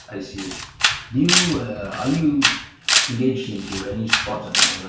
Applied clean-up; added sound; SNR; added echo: none; Camera; -2 dB; reverberation time 0.8 s.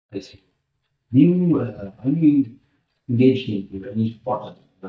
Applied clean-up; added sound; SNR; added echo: neural mask model DeepFilterNet 3.